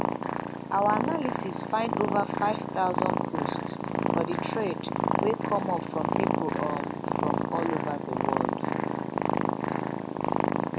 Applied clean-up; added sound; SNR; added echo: none; Purr; -3 dB; none.